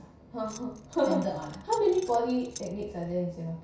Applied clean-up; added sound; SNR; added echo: none; Keys jangling; 20 dB; reverberation time 0.6 s.